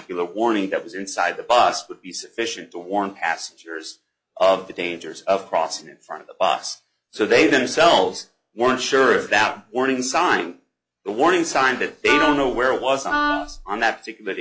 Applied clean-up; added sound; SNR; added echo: classical method log-MMSE.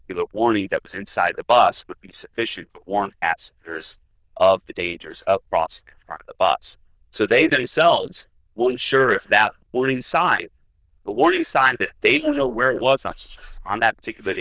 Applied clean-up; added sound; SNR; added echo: neural diffusion model UNIVERSE++.